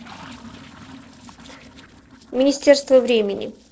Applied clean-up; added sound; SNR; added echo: neural separator model SepFormer DNS4.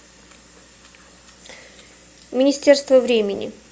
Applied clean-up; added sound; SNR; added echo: none; none; none; none.